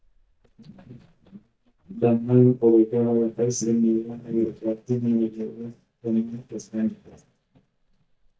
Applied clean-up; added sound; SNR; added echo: neural mask model DeepFilterNet 3.